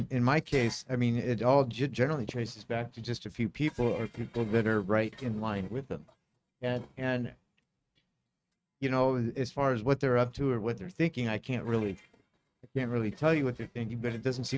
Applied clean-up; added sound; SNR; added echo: neural mask model RNNoise.